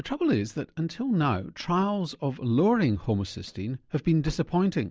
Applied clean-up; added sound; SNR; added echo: none; Slam / Car; 19 dB; none.